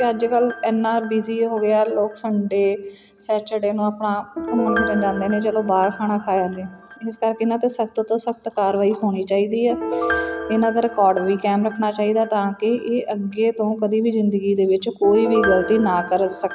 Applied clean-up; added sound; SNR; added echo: none; Piano; 10 dB; none.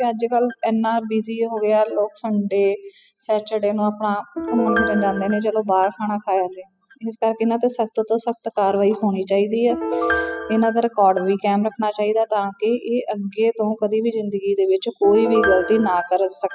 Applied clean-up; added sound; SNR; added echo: classical method spectral subtraction.